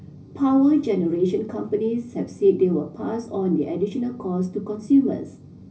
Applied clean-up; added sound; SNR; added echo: none; none; none; reverberation time 0.5 s.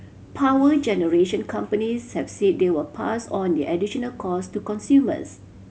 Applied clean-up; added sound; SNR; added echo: none; none; none; none.